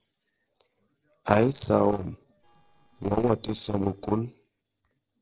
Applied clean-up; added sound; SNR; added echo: neural separator model SepFormer DNS4.